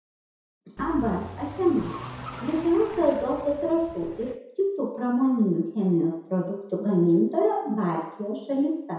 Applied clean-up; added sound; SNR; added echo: none; Car; 14 dB; reverberation time 0.7 s.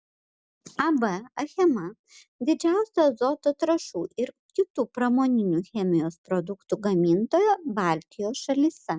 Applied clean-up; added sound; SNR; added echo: none; none; none; none.